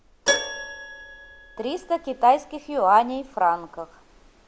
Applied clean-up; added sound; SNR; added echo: none; Keyboard (musical); 9 dB; none.